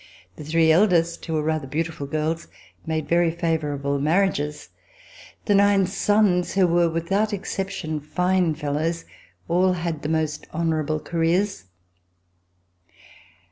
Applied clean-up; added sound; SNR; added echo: none; none; none; none.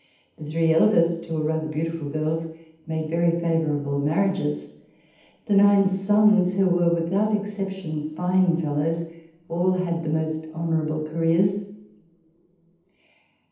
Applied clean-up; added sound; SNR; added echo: none; none; none; reverberation time 0.8 s.